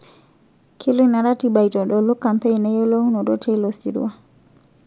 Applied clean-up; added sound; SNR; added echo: none; none; none; none.